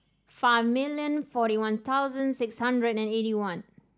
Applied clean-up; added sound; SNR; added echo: none; none; none; none.